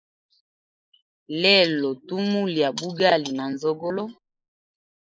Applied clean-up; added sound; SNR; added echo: neural mask model Resemble Enhance denoiser.